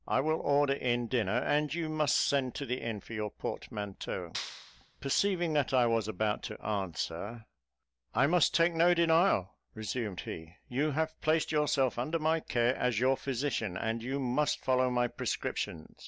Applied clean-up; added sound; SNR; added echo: none; Clapping; 13 dB; none.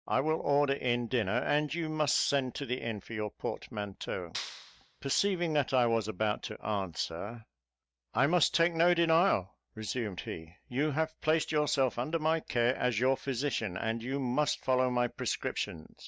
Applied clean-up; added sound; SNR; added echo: neural mask model RNNoise.